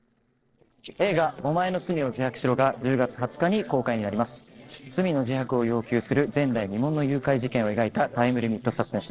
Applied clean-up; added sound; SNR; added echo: neural separator model SepFormer DNS4.